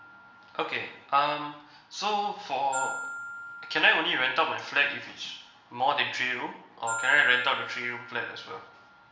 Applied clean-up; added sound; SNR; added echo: none; Glockenspiel; 13 dB; reverberation time 0.7 s.